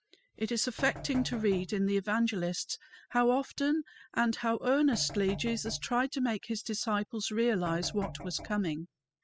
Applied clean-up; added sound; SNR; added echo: classical method spectral subtraction.